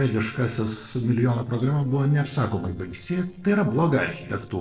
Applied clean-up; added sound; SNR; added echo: neural separator model SepFormer DNS4.